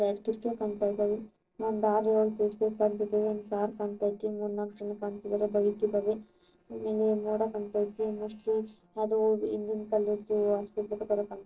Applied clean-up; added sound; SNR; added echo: neural separator model SepFormer DNS4.